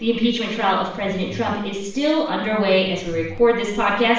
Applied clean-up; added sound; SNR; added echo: none; Bass guitar; 17 dB; reverberation time 0.6 s.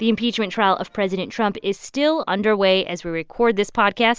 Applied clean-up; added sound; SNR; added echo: none; none; none; none.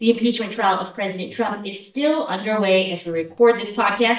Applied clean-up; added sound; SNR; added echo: neural mask model DeepFilterNet 3.